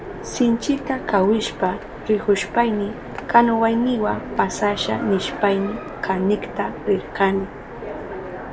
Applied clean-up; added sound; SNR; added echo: none; Train; 11 dB; none.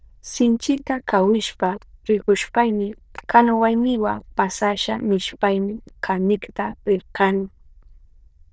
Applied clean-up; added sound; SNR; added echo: neural diffusion model UNIVERSE++.